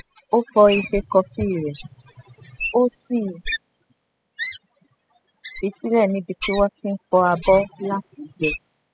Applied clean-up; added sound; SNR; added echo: classical method spectral subtraction.